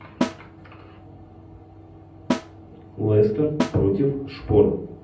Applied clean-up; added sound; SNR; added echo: none; Snare drum; 7 dB; reverberation time 0.6 s.